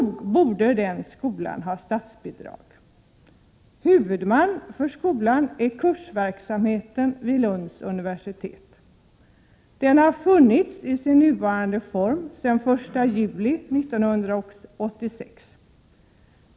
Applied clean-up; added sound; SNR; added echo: none; none; none; none.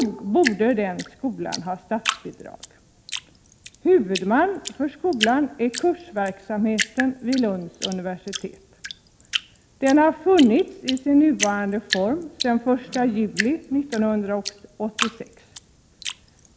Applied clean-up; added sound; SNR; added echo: none; Drip; 10 dB; none.